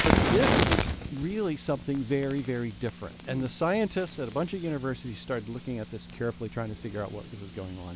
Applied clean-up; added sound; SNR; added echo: none; Fire; 0 dB; none.